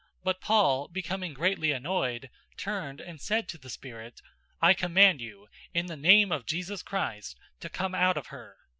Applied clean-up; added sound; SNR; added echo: none; none; none; none.